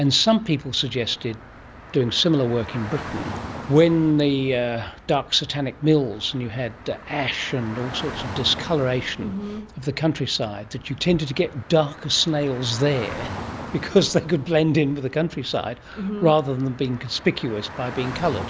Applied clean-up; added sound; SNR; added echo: none; Traffic noise, roadway noise / Car; 14 dB; none.